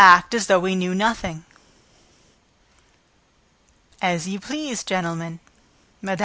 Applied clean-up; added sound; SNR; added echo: none; none; none; none.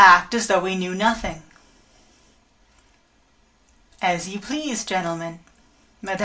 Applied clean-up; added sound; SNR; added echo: none; none; none; reverberation time 0.2 s.